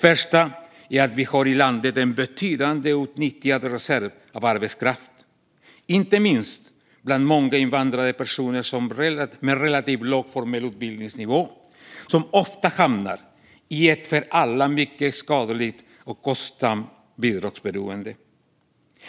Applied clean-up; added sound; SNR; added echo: none; none; none; none.